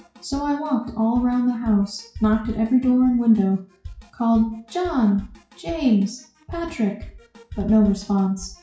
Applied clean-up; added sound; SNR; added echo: classical method WPE with log-MMSE.